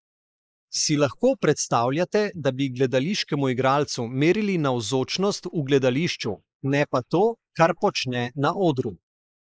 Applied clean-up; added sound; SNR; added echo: neural mask model Resemble Enhance denoiser.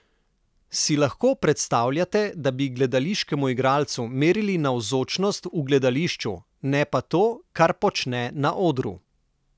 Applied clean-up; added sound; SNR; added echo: none; none; none; none.